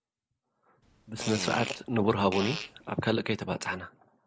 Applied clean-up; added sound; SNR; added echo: none; Fart; 8 dB; none.